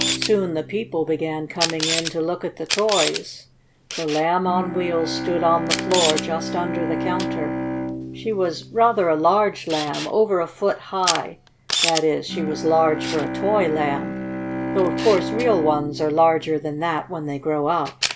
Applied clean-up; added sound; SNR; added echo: none; Bowed string instrument + Camera; 5 dB; none.